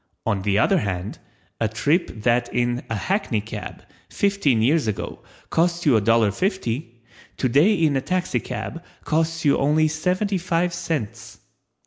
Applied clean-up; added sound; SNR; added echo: none; none; none; none.